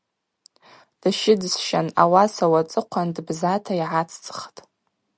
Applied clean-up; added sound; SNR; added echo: none; none; none; none.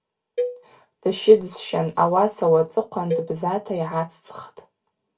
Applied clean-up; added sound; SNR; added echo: none; Cowbell; 11 dB; reverberation time 0.2 s.